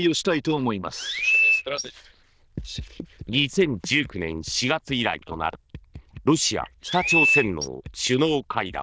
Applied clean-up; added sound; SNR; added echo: neural diffusion model UNIVERSE++.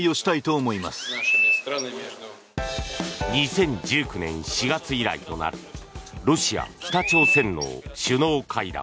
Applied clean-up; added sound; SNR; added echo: none; Chirp, tweet; -1 dB; none.